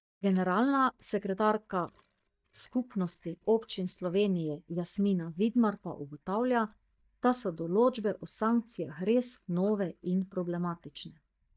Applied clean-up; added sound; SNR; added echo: neural mask model DeepFilterNet 3.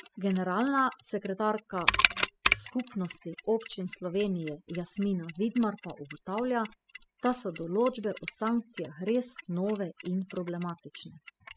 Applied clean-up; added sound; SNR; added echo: classical method spectral subtraction.